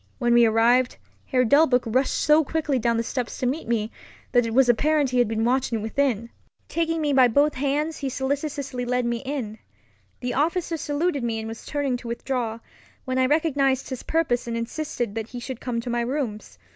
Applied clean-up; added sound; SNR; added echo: none; none; none; none.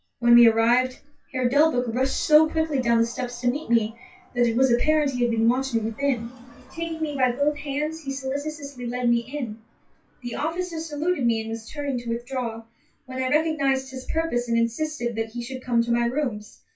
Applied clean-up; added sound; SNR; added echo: classical method WPE with log-MMSE.